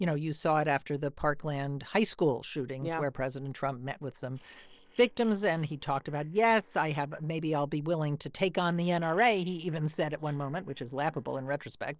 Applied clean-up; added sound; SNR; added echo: neural separator model SepFormer DNS4.